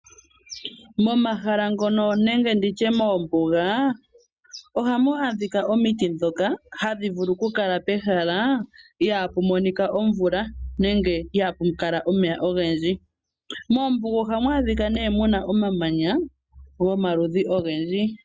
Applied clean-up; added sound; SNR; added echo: none; none; none; none.